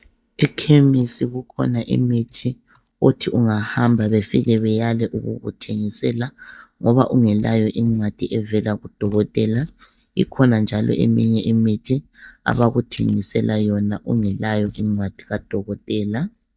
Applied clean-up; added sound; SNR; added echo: neural mask model DeepFilterNet 3.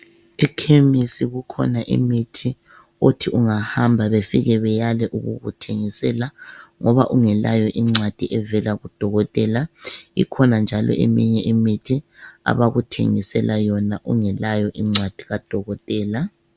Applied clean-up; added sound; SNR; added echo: none; none; none; none.